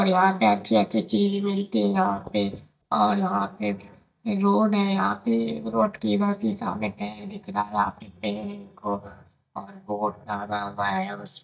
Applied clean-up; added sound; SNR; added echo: neural mask model DeepFilterNet 3.